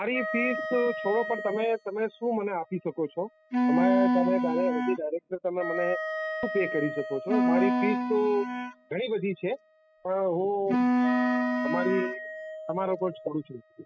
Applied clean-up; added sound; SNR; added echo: classical method spectral subtraction.